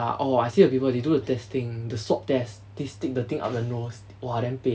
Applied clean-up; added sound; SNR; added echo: none; none; none; none.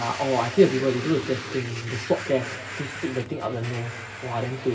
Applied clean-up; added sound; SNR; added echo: none; Domestic sounds, home sounds; 11 dB; reverberation time 2.0 s.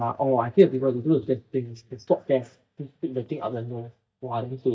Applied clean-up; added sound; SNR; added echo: neural mask model DeepFilterNet 3.